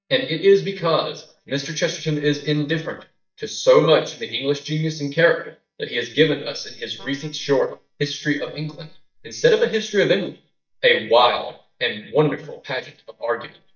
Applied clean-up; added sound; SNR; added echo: neural mask model DeepFilterNet 3.